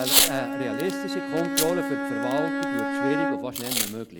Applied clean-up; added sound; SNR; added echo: none; Bowed string instrument + Packing tape, duct tape / Tearing; -4 dB; none.